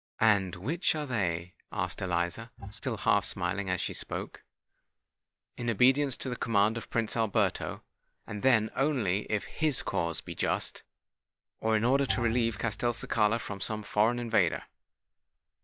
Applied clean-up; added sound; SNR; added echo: neural mask model DeepFilterNet 3.